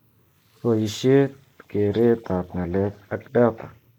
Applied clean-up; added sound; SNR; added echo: neural mask model Resemble Enhance denoiser.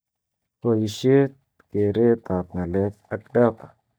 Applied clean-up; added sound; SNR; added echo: neural mask model DeepFilterNet 3.